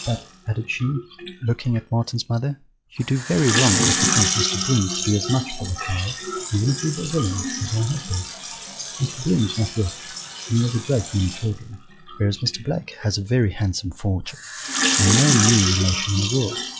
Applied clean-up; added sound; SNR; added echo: classical method log-MMSE.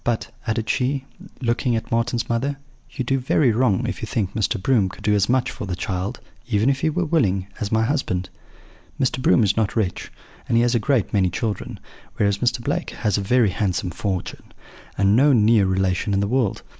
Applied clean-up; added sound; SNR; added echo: none; none; none; none.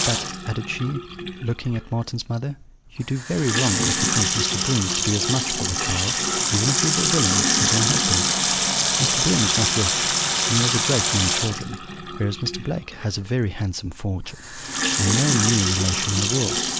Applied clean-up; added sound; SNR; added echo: none; Sink (filling or washing) / Water tap, faucet; -2 dB; none.